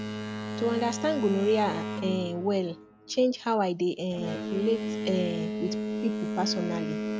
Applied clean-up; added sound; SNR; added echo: none; Boat, Water vehicle; 4 dB; none.